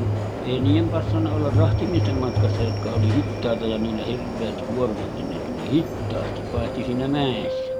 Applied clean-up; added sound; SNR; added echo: none; Subway, metro, underground; 6 dB; none.